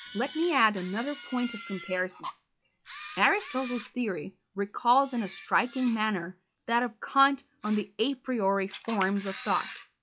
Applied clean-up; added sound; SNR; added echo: classical method log-MMSE.